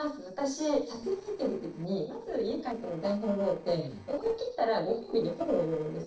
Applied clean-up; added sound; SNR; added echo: neural separator model SepFormer DNS4.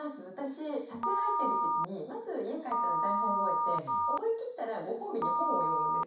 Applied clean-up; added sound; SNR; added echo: none; Telephone; -4 dB; reverberation time 0.6 s.